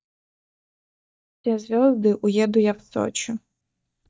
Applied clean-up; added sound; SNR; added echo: neural mask model DeepFilterNet 3.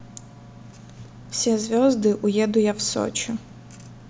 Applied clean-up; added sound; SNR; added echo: none; none; none; none.